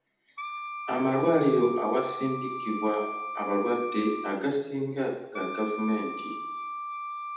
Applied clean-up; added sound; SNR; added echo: none; Wind instrument, woodwind instrument; 8 dB; reverberation time 0.8 s.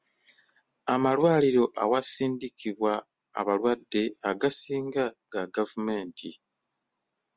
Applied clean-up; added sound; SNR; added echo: none; none; none; none.